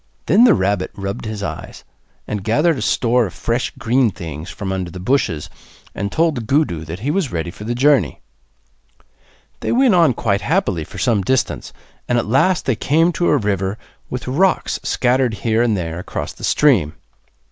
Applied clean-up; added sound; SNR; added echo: none; none; none; none.